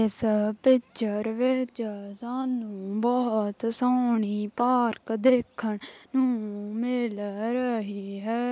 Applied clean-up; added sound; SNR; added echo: neural mask model Resemble Enhance denoiser.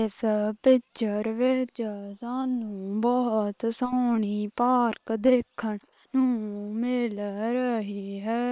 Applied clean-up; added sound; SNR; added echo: neural separator model SepFormer WHAM!.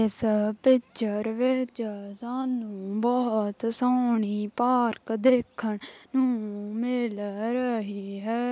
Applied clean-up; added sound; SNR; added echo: none; none; none; none.